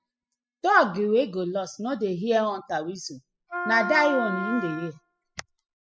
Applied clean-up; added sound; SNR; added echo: classical method spectral subtraction.